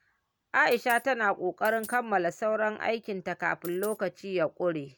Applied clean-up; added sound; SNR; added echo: none; Coin (dropping); 17 dB; none.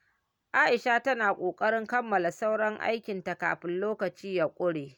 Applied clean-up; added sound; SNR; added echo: none; none; none; none.